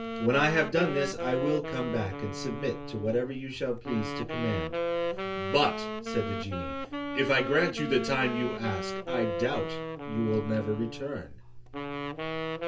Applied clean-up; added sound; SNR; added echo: none; Wind instrument, woodwind instrument; 4 dB; reverberation time 0.2 s.